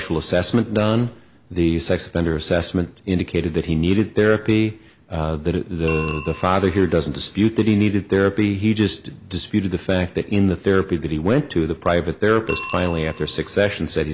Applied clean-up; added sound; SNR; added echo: none; Bicycle bell; 11 dB; none.